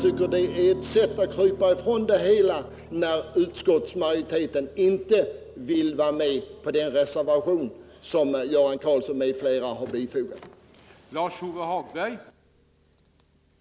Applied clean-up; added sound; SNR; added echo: none; Piano; 19 dB; none.